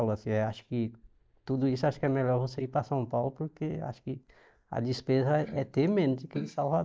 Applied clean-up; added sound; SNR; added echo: neural mask model DeepFilterNet 3.